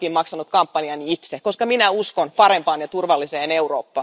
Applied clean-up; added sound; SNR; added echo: none; none; none; none.